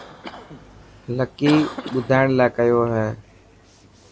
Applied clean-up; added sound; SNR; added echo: none; Cough; 15 dB; none.